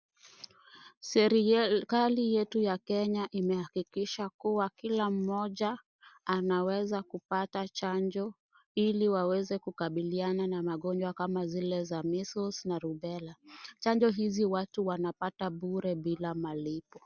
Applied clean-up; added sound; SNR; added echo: none; none; none; none.